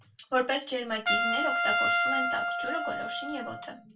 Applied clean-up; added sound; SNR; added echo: none; Trumpet; -3 dB; reverberation time 0.2 s.